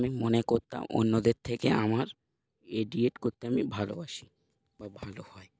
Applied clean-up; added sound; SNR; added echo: none; none; none; none.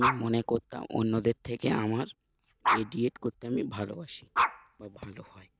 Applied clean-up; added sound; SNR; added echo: none; Dog; 3 dB; none.